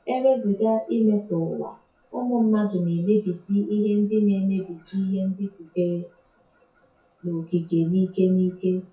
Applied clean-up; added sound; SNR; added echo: classical method WPE with log-MMSE.